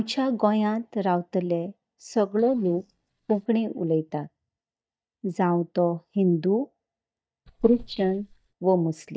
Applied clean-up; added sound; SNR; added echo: neural mask model DeepFilterNet 3.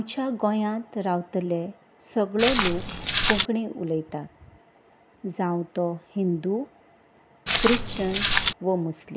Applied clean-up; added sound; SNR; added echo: none; Walk, footsteps; -5 dB; none.